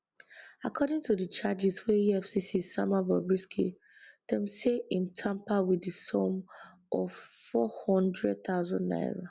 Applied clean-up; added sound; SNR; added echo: none; none; none; none.